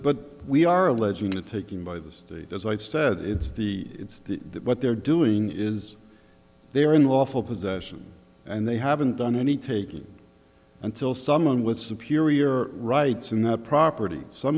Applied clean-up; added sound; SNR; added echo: none; none; none; none.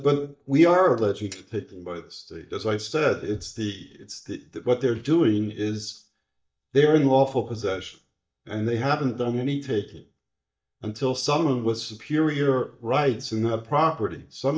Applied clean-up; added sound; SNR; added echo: neural mask model DeepFilterNet 3.